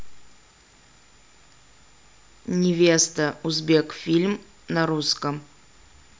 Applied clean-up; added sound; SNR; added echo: none; none; none; none.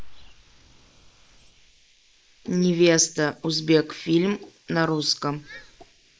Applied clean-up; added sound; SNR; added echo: neural mask model Resemble Enhance denoiser.